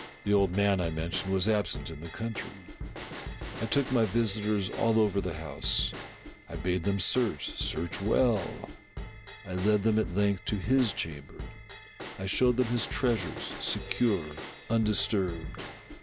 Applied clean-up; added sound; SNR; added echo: none; Bell / Drum / Drum kit; 11 dB; none.